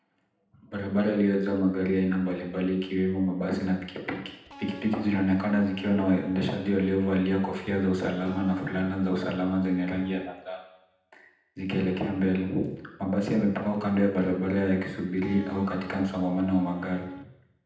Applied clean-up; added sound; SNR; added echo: none; Electric guitar; 13 dB; reverberation time 0.8 s.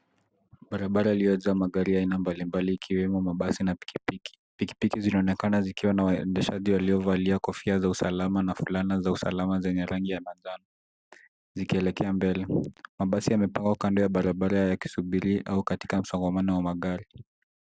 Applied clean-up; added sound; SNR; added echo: none; none; none; none.